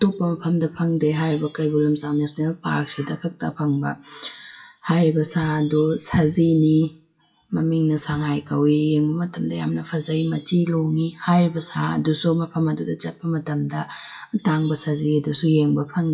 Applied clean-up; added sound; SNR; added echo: classical method WPE with log-MMSE.